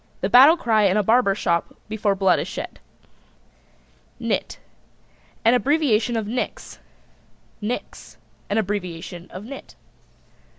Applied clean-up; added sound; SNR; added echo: none; none; none; none.